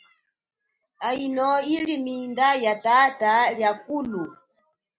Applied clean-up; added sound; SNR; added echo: none; none; none; none.